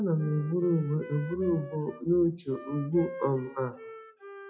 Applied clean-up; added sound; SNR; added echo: classical method WPE with log-MMSE.